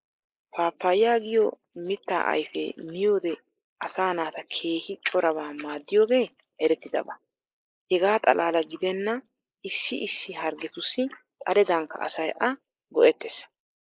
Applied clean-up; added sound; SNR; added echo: neural mask model Resemble Enhance denoiser.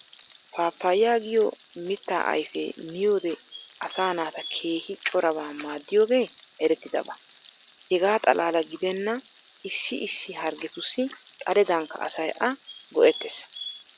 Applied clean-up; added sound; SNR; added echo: none; Frying (food); 16 dB; none.